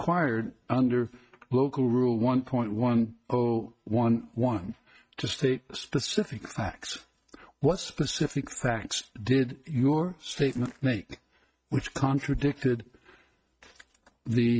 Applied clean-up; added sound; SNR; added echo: neural mask model RNNoise.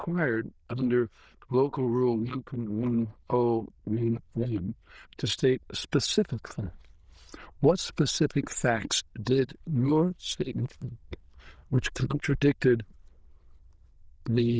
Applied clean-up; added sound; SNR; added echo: neural diffusion model UNIVERSE++.